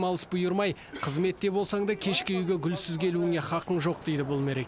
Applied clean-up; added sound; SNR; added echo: none; none; none; none.